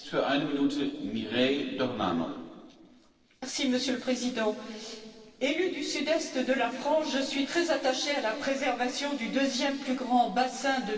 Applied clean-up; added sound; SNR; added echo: neural separator model SepFormer DNS4.